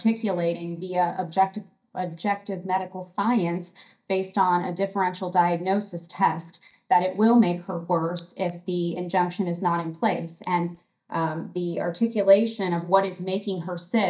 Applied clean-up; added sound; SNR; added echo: neural mask model DeepFilterNet 3.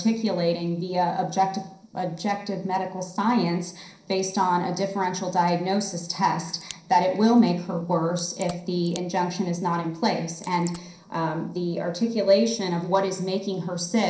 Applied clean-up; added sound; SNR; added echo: neural separator model SepFormer DNS4.